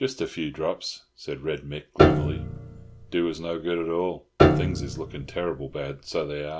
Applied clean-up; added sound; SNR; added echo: none; Piano; -5 dB; none.